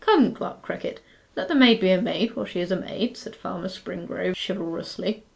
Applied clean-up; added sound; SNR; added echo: none; none; none; none.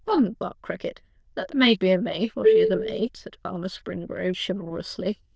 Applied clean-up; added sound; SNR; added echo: neural diffusion model UNIVERSE++.